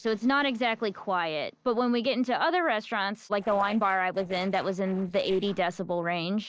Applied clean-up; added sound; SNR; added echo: neural separator model SepFormer DNS4.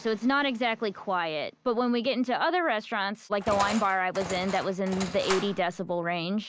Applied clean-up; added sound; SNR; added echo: none; Engine; 9 dB; none.